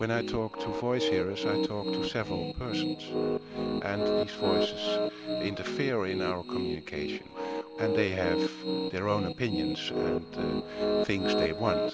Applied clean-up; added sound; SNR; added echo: none; Piano; -3 dB; none.